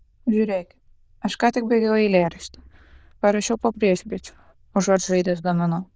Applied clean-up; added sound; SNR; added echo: neural diffusion model UNIVERSE++.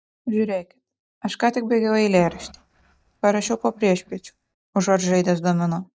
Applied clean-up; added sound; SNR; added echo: neural mask model DeepFilterNet 3.